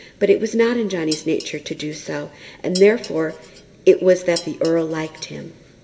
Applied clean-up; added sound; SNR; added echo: none; Dishes, pots, and pans; 17 dB; reverberation time 1.2 s.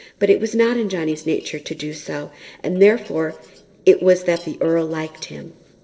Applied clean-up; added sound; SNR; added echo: neural separator model SepFormer DNS4.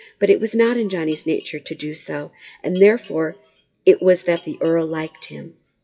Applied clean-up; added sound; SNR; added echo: classical method WPE with log-MMSE.